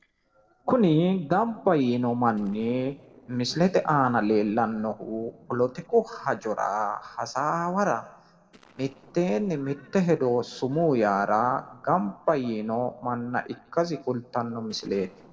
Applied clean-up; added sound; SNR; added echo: neural separator model SepFormer DNS4.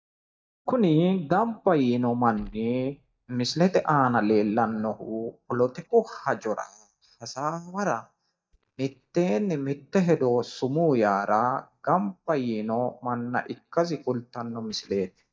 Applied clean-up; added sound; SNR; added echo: neural mask model DeepFilterNet 3.